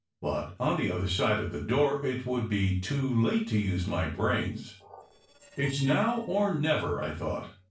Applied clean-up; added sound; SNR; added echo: neural separator model SepFormer DNS4.